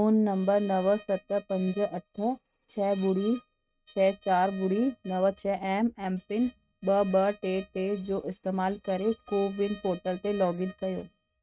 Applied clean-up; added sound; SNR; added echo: neural mask model RNNoise.